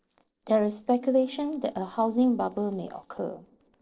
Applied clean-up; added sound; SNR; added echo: neural separator model SepFormer DNS4.